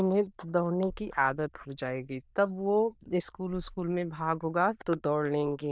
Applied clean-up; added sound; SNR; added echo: neural diffusion model UNIVERSE++.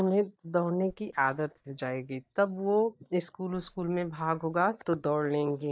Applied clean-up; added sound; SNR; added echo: neural mask model DeepFilterNet 3.